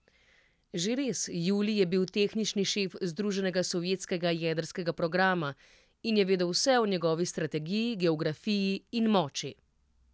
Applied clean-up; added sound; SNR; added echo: none; none; none; none.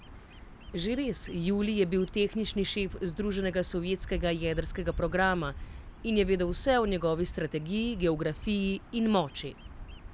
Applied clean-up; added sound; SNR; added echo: none; Bird vocalization, bird call, bird song; 11 dB; none.